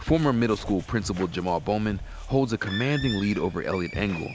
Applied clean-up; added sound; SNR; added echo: none; Bird; 15 dB; none.